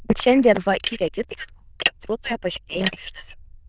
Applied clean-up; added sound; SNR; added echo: neural diffusion model UNIVERSE++.